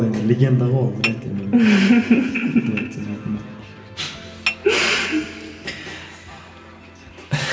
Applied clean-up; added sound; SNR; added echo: none; Dishes, pots, and pans / Chink, clink; 11 dB; reverberation time 2.2 s.